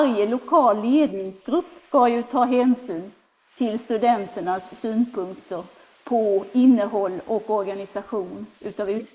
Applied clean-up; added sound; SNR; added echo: neural mask model Resemble Enhance denoiser.